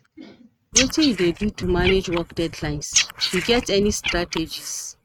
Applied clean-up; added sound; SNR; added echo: neural mask model RNNoise.